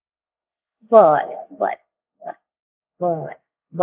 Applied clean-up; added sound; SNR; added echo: neural mask model Resemble Enhance denoiser.